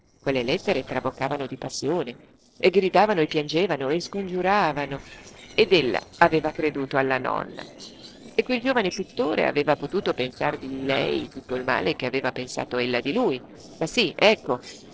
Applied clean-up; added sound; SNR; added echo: neural separator model SepFormer DNS4.